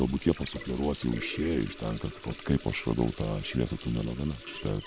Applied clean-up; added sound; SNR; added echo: none; Water tap, faucet; 13 dB; none.